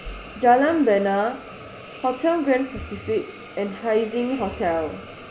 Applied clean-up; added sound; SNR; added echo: none; Hiss + Ocean; 15 dB; none.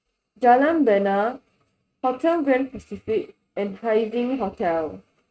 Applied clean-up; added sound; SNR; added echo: neural mask model RNNoise.